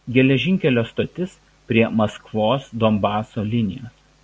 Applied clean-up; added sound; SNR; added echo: none; none; none; none.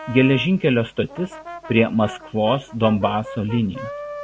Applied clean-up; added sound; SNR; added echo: none; Brass instrument; 15 dB; none.